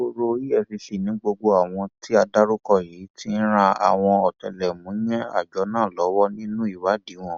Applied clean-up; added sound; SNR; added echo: none; none; none; none.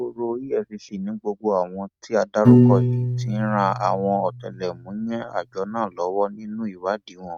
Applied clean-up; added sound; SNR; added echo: neural mask model RNNoise.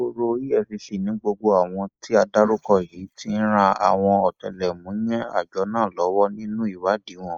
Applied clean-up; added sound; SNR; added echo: neural mask model Resemble Enhance denoiser.